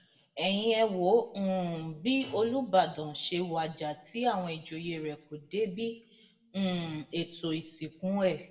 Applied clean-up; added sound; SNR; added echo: none; none; none; reverberation time 0.5 s.